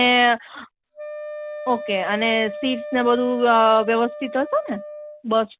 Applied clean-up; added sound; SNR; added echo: none; Wind instrument, woodwind instrument; 13 dB; none.